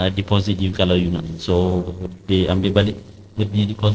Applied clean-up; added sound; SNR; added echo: neural separator model SepFormer DNS4.